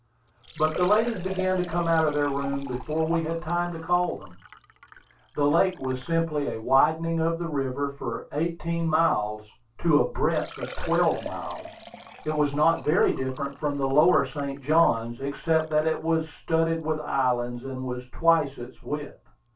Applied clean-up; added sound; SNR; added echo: none; Liquid; 18 dB; reverberation time 0.1 s.